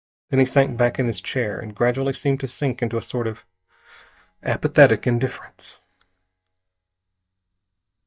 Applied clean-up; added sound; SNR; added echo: neural mask model DeepFilterNet 3.